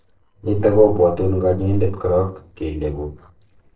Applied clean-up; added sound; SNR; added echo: neural separator model SepFormer DNS4.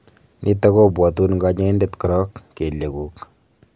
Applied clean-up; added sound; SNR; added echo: none; none; none; none.